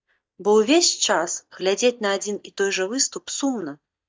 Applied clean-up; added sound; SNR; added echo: neural mask model DeepFilterNet 3.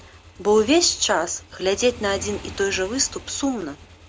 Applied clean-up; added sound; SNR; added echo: none; Motorcycle / Engine; 17 dB; none.